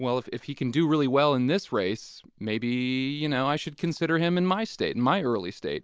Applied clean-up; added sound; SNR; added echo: none; none; none; none.